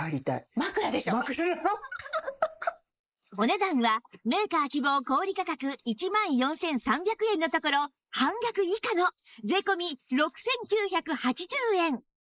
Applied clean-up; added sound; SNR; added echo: neural mask model Resemble Enhance denoiser.